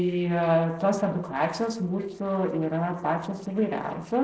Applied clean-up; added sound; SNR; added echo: neural separator model SepFormer DNS4.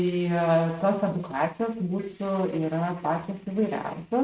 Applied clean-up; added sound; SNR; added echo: neural mask model RNNoise.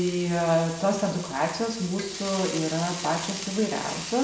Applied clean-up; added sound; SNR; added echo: none; Frying (food); 11 dB; none.